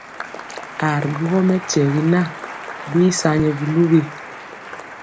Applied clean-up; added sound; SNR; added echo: none; Applause; 13 dB; none.